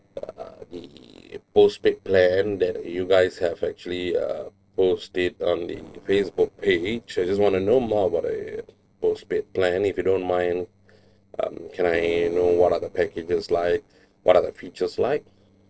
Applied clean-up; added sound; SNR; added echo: neural separator model SepFormer DNS4.